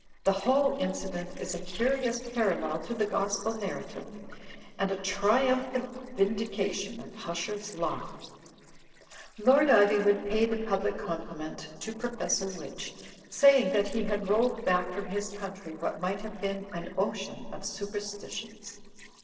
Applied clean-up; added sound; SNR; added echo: neural separator model SepFormer DNS4.